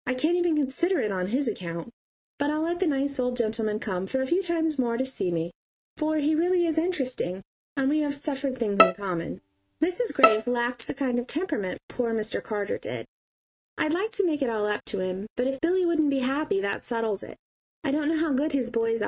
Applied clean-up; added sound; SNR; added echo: neural mask model RNNoise.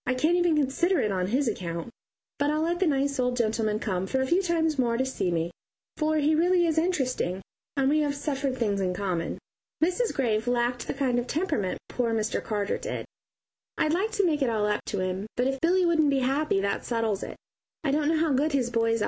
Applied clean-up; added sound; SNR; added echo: none; none; none; none.